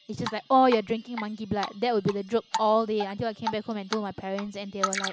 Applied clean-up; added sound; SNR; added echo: none; Drip; 10 dB; none.